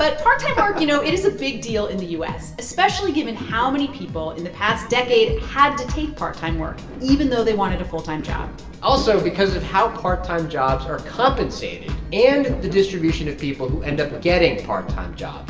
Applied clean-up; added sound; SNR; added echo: none; Fireworks; 17 dB; reverberation time 0.7 s.